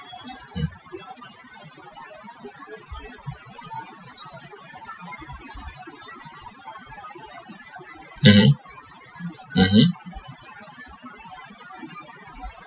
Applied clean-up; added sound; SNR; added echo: classical method Wiener filter.